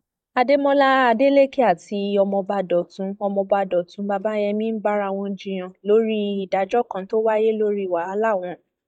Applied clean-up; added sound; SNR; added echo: neural mask model DeepFilterNet 3.